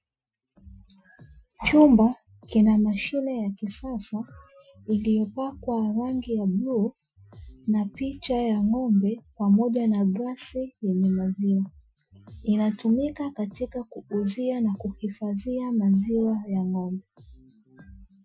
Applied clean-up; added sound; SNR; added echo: classical method Wiener filter.